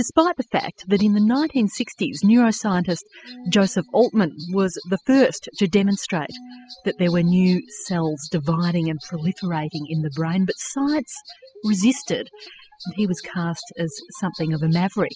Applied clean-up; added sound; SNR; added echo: classical method spectral subtraction.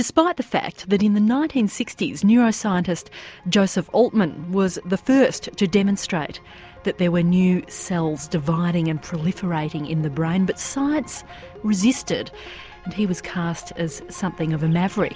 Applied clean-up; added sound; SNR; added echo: none; none; none; none.